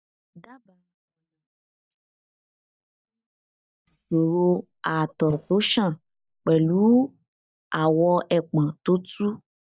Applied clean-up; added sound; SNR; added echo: neural mask model DeepFilterNet 3.